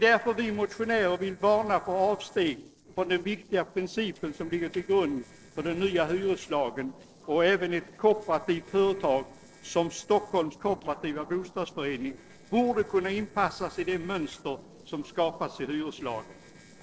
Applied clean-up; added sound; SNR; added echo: neural separator model SepFormer DNS4.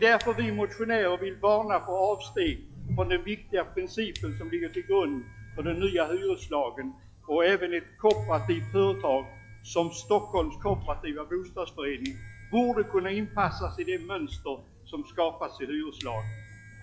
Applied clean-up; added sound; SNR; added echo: classical method log-MMSE.